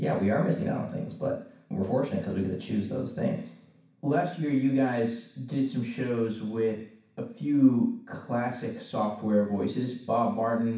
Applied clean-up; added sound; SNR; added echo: none; none; none; reverberation time 0.6 s.